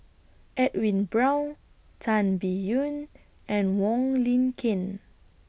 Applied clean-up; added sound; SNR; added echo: none; none; none; none.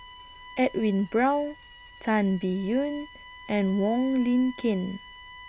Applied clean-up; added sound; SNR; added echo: none; Bowed string instrument; 19 dB; none.